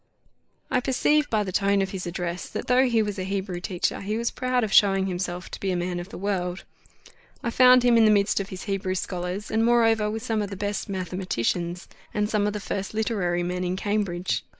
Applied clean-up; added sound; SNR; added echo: neural mask model Resemble Enhance denoiser.